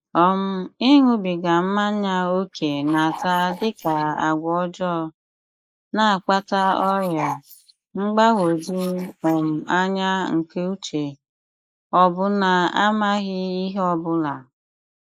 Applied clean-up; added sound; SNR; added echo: neural mask model Resemble Enhance denoiser.